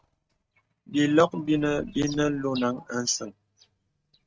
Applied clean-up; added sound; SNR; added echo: neural mask model RNNoise.